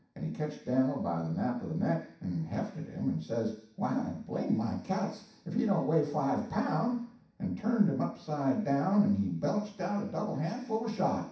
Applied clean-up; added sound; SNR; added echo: none; none; none; reverberation time 0.7 s.